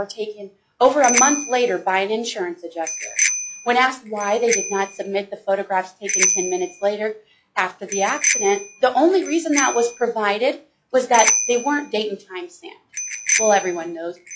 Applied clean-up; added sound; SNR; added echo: classical method log-MMSE.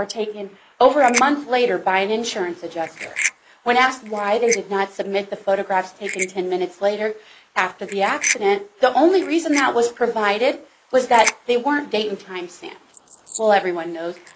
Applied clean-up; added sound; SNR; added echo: neural mask model Resemble Enhance denoiser.